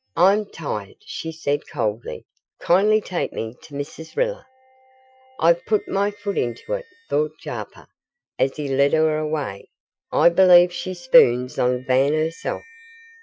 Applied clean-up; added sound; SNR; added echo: classical method Wiener filter.